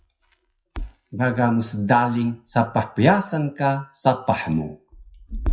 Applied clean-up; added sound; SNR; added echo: classical method WPE with log-MMSE.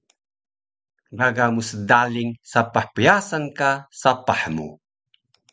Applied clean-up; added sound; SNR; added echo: none; none; none; none.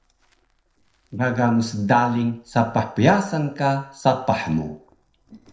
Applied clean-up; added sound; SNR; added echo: neural separator model SepFormer DNS4.